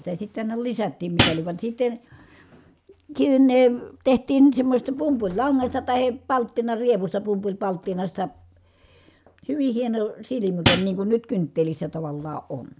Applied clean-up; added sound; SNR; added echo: none; Hi-hat; -2 dB; none.